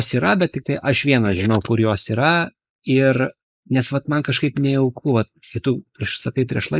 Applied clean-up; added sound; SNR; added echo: neural mask model Resemble Enhance denoiser.